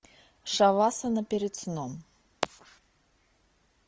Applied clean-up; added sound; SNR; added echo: none; none; none; none.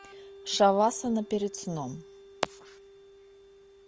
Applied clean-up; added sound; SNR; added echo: none; Organ; 20 dB; none.